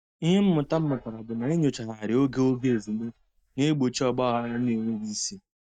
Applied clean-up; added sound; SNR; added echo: neural mask model DeepFilterNet 3.